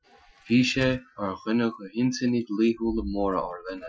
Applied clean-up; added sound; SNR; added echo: classical method Wiener filter.